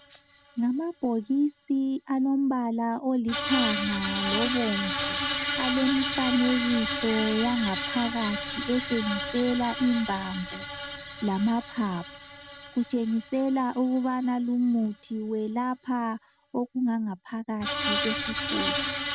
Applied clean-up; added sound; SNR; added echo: none; Screech; 6 dB; none.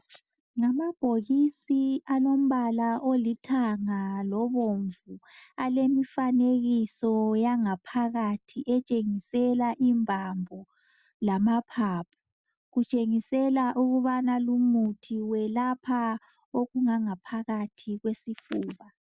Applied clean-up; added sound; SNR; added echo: none; none; none; none.